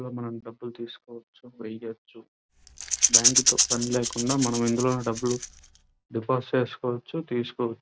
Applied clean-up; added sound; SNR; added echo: none; Rattle / Rattle (instrument); -3 dB; none.